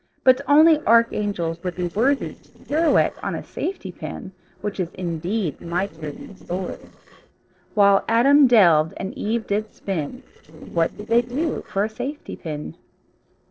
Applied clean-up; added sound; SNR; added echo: neural separator model SepFormer DNS4.